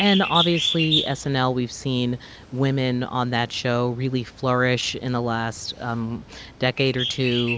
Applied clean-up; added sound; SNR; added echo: none; Bird; 8 dB; none.